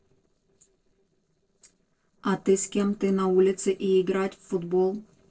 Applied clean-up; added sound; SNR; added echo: neural separator model SepFormer DNS4.